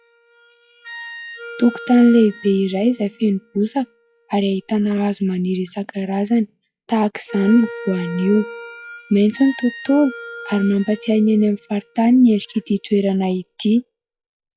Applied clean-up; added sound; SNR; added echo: classical method log-MMSE.